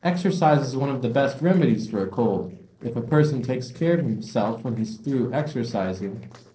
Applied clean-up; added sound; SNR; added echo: neural separator model SepFormer DNS4.